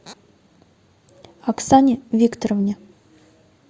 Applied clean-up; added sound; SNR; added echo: none; none; none; none.